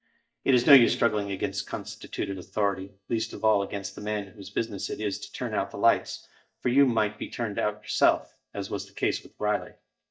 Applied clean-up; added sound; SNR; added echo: neural mask model DeepFilterNet 3.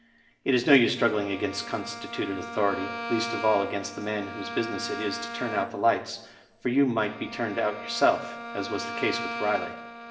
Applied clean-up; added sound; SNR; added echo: none; Bowed string instrument; 10 dB; reverberation time 0.8 s.